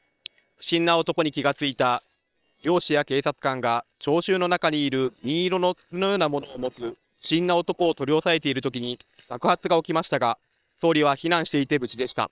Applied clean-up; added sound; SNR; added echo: neural separator model SepFormer WHAM!.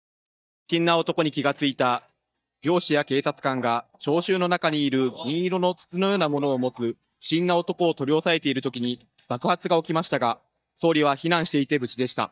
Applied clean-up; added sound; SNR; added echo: neural mask model DeepFilterNet 3.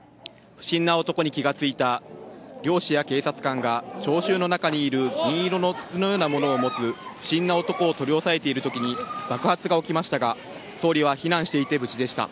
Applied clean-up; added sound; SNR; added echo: none; none; none; none.